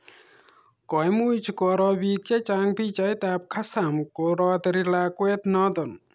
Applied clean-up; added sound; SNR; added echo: none; none; none; none.